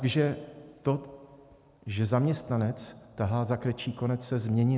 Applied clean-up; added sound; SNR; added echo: none; none; none; none.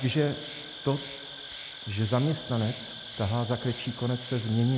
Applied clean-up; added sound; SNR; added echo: none; Insect; 12 dB; none.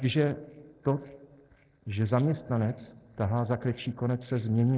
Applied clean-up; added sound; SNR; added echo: neural separator model SepFormer DNS4.